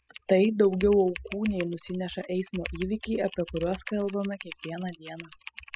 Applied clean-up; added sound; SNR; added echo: classical method spectral subtraction.